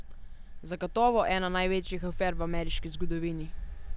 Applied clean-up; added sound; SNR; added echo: none; Engine; 3 dB; none.